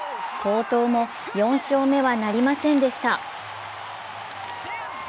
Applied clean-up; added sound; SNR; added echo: none; Bird vocalization, bird call, bird song; 17 dB; none.